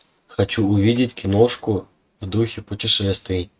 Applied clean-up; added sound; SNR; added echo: neural mask model RNNoise.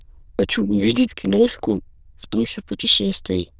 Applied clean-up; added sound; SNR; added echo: neural diffusion model UNIVERSE++.